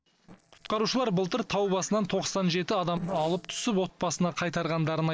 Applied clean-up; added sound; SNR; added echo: neural separator model SepFormer DNS4.